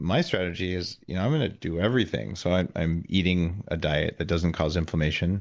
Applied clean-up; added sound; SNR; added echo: neural mask model Resemble Enhance denoiser.